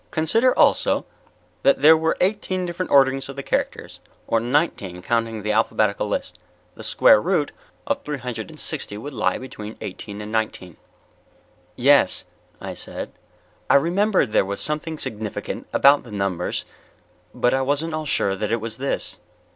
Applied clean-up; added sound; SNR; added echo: none; none; none; none.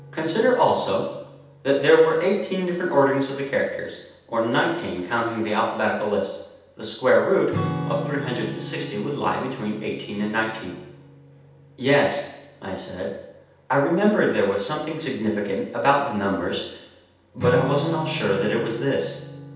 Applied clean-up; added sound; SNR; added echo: none; Acoustic guitar / Strum; 13 dB; reverberation time 0.8 s.